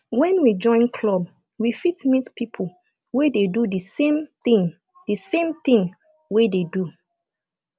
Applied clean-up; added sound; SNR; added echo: none; none; none; none.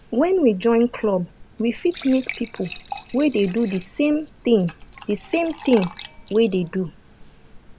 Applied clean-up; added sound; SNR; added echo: none; Fill (with liquid) / Trickle, dribble / Glass; 18 dB; none.